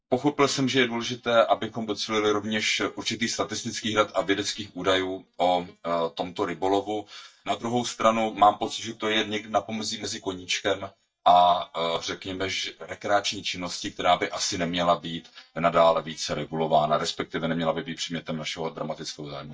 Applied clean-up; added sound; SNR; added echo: neural mask model DeepFilterNet 3.